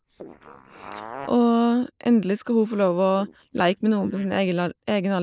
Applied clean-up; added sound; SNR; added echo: neural mask model Resemble Enhance denoiser.